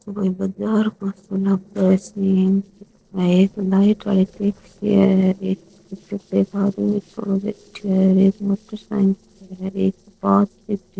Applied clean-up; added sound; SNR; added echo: neural separator model SepFormer DNS4.